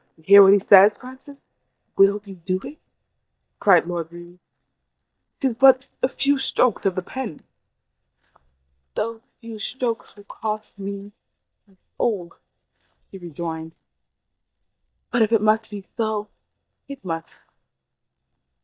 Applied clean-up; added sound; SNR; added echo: neural mask model DeepFilterNet 3.